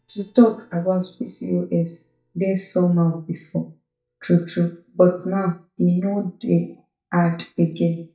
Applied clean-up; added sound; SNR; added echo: neural mask model DeepFilterNet 3.